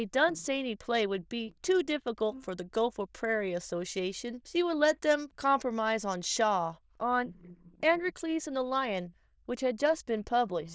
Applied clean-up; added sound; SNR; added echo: neural diffusion model UNIVERSE++.